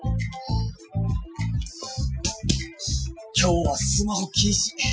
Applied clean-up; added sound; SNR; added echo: classical method Wiener filter.